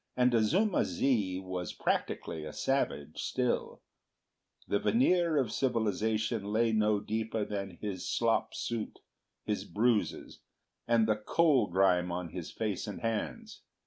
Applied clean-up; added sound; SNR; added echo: none; none; none; none.